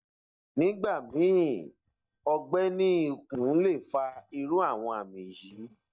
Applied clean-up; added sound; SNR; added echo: neural mask model DeepFilterNet 3.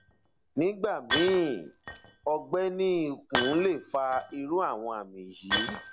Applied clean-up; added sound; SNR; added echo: none; Shatter; 5 dB; none.